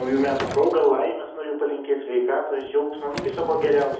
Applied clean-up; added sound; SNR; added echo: none; Sliding door / Wood; 15 dB; reverberation time 2.1 s.